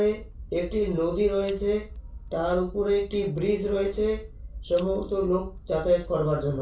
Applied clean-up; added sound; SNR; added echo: none; Scissors; 13 dB; reverberation time 0.2 s.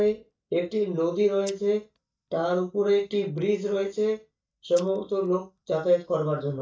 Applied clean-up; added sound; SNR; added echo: neural mask model DeepFilterNet 3.